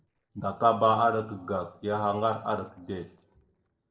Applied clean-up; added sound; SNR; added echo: neural separator model SepFormer DNS4.